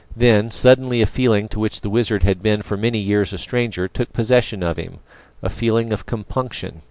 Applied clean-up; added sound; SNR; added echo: none; none; none; none.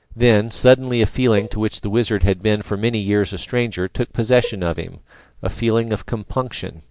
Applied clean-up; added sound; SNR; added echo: neural mask model DeepFilterNet 3.